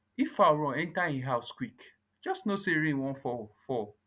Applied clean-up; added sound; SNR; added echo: none; none; none; none.